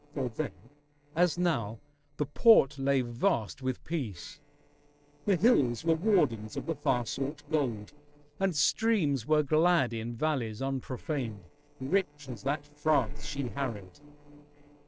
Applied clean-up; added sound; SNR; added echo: neural separator model SepFormer DNS4.